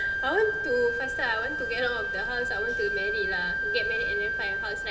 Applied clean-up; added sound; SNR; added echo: none; Wind instrument, woodwind instrument; -1 dB; reverberation time 2.6 s.